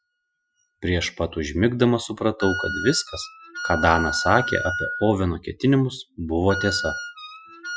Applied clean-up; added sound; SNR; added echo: classical method Wiener filter.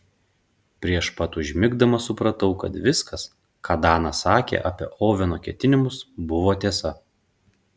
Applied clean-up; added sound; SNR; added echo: none; none; none; none.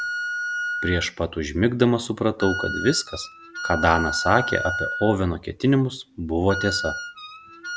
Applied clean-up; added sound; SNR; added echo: none; Wind instrument, woodwind instrument; 7 dB; none.